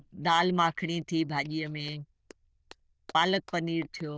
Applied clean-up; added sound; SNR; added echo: neural diffusion model UNIVERSE++.